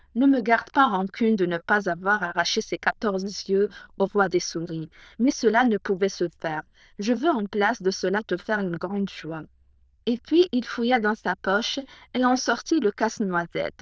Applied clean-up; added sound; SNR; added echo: neural diffusion model UNIVERSE++.